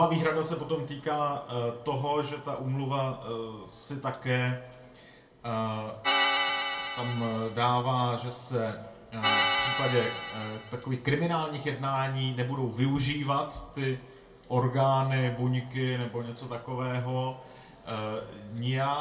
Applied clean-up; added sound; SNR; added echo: none; Organ; 0 dB; reverberation time 0.3 s.